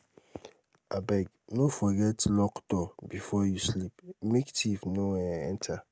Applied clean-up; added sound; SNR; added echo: none; none; none; none.